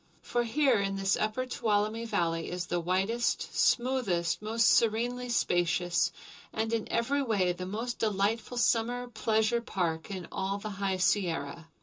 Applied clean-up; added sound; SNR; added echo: none; none; none; reverberation time 0.2 s.